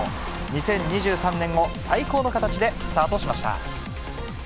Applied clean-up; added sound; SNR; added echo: none; Thunder / Rain; 10 dB; none.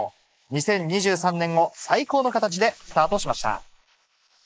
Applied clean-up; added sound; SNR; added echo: neural mask model Resemble Enhance denoiser.